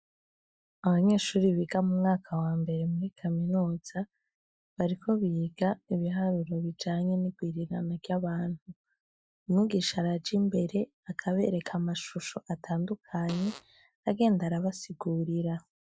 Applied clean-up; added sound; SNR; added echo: classical method Wiener filter.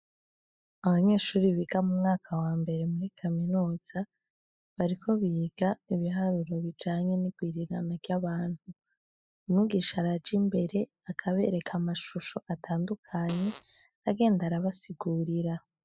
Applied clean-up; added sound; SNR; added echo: classical method spectral subtraction.